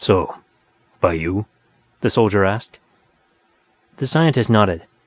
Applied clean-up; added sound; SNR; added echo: none; none; none; none.